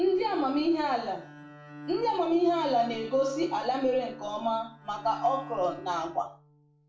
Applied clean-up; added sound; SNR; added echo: none; Bowed string instrument; 17 dB; reverberation time 0.2 s.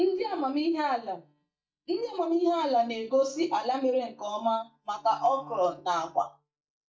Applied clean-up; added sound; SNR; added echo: neural mask model DeepFilterNet 3.